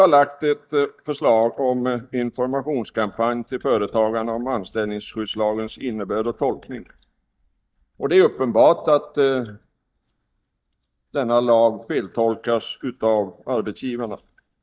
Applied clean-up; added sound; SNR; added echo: neural mask model DeepFilterNet 3.